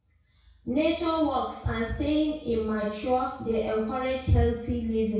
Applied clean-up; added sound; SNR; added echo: none; none; none; reverberation time 0.6 s.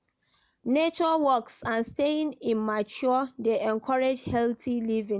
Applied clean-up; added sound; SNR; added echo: none; none; none; none.